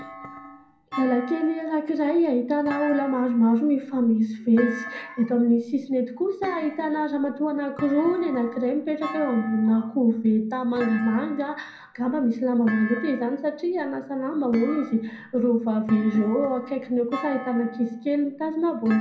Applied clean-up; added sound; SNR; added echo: none; Thump, thud; 16 dB; reverberation time 0.6 s.